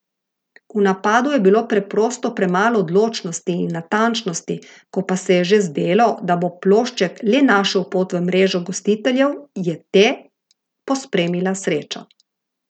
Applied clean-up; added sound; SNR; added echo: none; none; none; none.